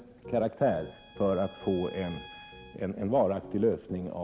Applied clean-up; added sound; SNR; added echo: none; Piano + Bowed string instrument; 17 dB; none.